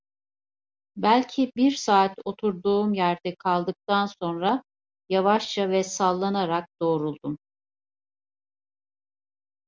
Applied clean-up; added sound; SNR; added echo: none; none; none; none.